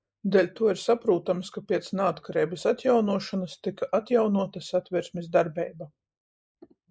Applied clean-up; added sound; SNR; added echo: neural mask model Resemble Enhance denoiser.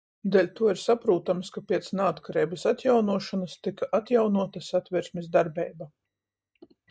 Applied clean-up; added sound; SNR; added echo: neural mask model DeepFilterNet 3.